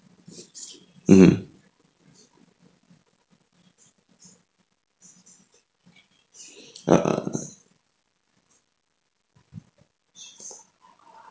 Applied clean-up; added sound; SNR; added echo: none; none; none; none.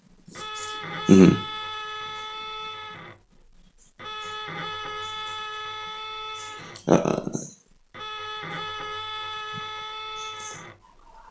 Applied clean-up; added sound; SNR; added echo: none; Bowed string instrument; 8 dB; none.